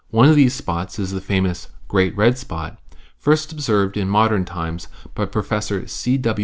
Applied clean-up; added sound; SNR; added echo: none; none; none; none.